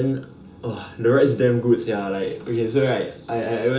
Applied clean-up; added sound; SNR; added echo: none; none; none; reverberation time 0.2 s.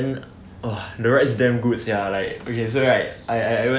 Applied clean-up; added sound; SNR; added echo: none; none; none; none.